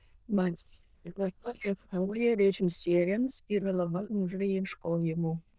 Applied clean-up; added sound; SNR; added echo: neural diffusion model UNIVERSE++.